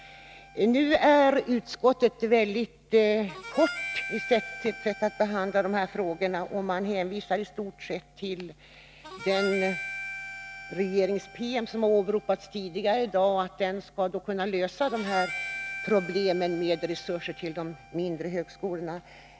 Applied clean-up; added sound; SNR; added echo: none; Harmonica; 14 dB; none.